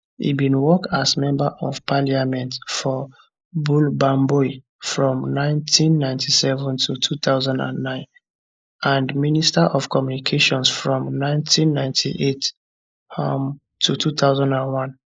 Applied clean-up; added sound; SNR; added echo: neural mask model Resemble Enhance denoiser.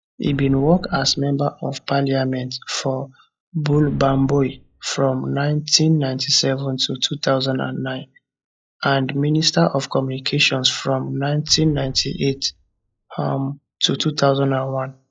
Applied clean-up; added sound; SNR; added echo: classical method log-MMSE.